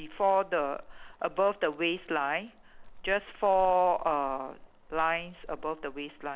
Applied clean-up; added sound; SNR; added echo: none; Boiling; 17 dB; none.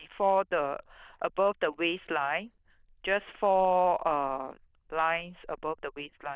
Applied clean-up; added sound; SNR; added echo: neural diffusion model UNIVERSE++.